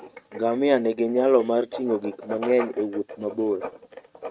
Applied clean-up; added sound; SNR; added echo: neural mask model RNNoise.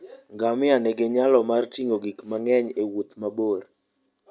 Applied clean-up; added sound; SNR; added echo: none; none; none; none.